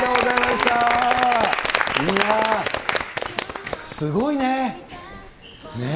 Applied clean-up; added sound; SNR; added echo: none; none; none; none.